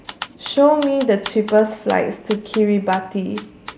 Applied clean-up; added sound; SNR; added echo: none; Typewriter; 14 dB; none.